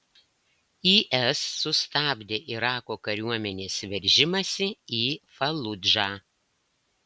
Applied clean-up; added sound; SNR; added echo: none; none; none; none.